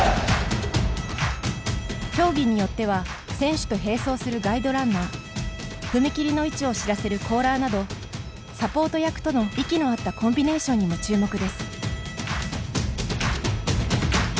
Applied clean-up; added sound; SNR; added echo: none; Bowed string instrument; 19 dB; none.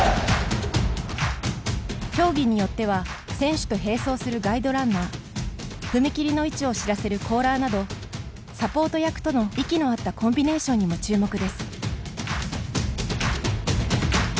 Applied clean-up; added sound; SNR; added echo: none; none; none; none.